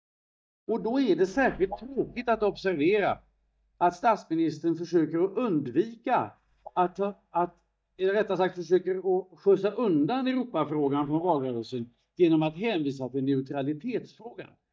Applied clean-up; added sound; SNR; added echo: neural mask model DeepFilterNet 3.